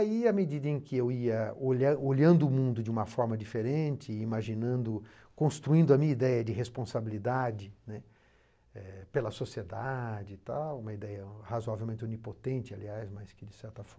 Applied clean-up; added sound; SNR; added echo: none; none; none; none.